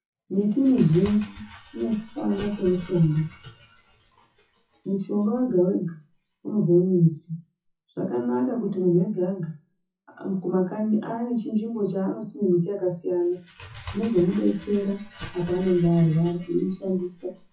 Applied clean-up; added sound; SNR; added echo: classical method WPE with log-MMSE.